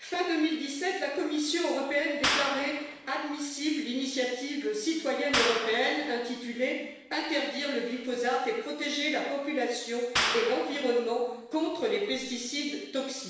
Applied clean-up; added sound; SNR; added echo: none; Clapping; 6 dB; reverberation time 0.9 s.